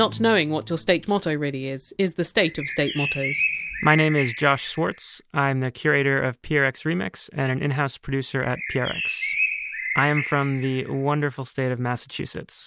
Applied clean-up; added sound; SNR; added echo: none; Bird; 6 dB; none.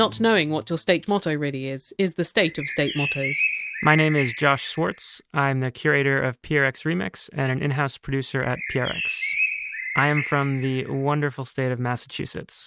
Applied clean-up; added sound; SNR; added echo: neural mask model RNNoise.